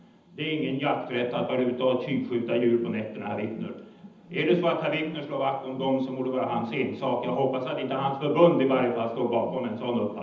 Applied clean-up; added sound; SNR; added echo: none; Alarm; 19 dB; reverberation time 0.8 s.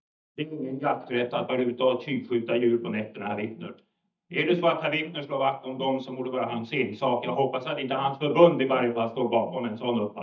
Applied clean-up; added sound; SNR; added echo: neural mask model DeepFilterNet 3.